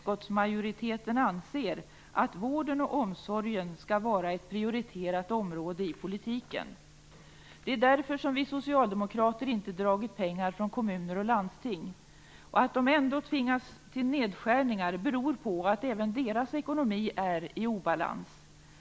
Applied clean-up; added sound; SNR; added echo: none; none; none; none.